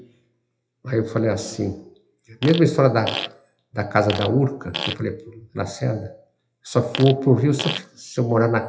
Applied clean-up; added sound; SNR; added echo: classical method WPE with log-MMSE.